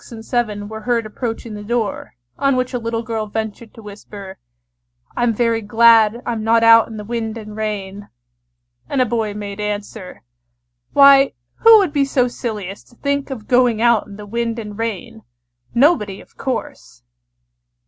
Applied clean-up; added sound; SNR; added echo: none; none; none; none.